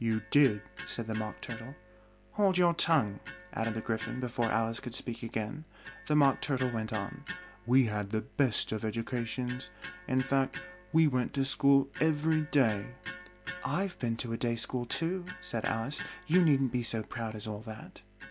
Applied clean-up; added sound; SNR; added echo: none; Electric guitar; 16 dB; none.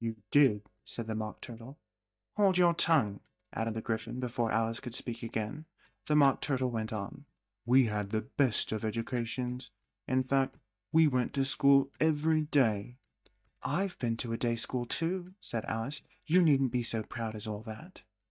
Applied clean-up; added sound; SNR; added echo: neural mask model DeepFilterNet 3.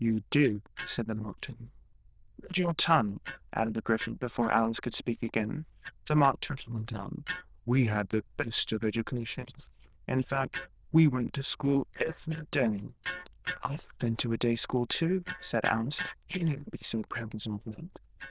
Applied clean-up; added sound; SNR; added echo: neural diffusion model UNIVERSE++.